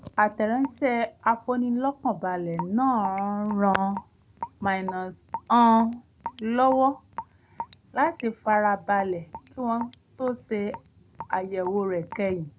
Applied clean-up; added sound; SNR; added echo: none; Raindrop / Drip; 16 dB; none.